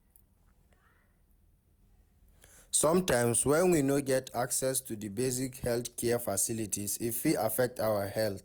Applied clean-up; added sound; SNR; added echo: none; Snare drum; 19 dB; none.